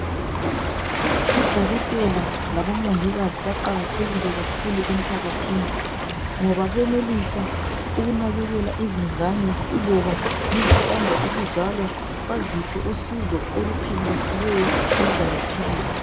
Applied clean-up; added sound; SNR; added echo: none; Waves, surf; -1 dB; none.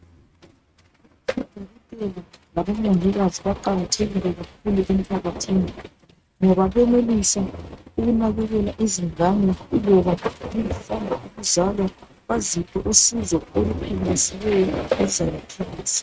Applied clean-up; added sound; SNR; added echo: neural mask model RNNoise.